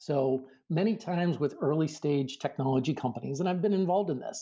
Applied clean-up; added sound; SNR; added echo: none; none; none; none.